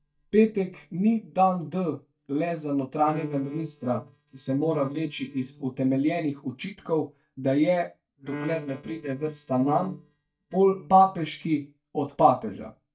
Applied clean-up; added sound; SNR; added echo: neural mask model DeepFilterNet 3.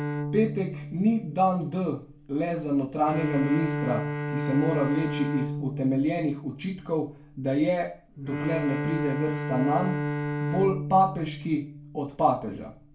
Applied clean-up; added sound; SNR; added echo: none; Bowed string instrument; 5 dB; reverberation time 0.3 s.